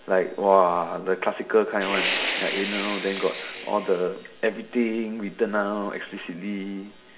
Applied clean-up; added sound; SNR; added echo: none; Fire; 6 dB; reverberation time 0.6 s.